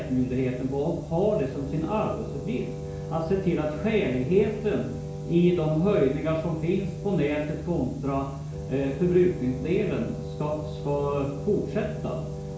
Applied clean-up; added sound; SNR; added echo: none; Wind instrument, woodwind instrument; 14 dB; reverberation time 0.6 s.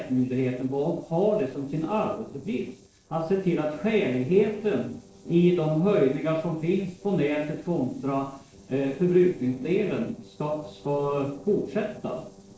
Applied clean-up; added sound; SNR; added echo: neural separator model SepFormer DNS4.